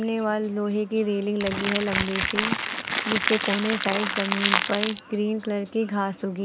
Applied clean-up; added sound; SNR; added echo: none; Crackle; 1 dB; none.